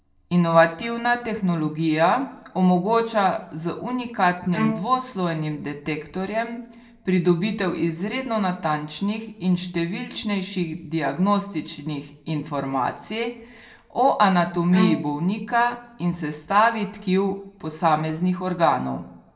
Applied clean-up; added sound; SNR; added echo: none; Bowed string instrument; 7 dB; reverberation time 0.4 s.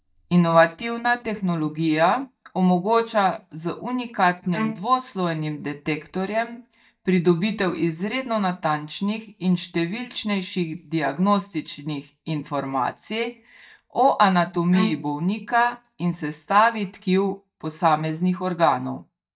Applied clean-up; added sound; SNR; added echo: neural mask model DeepFilterNet 3.